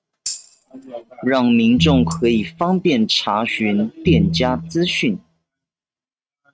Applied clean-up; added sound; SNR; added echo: neural mask model RNNoise.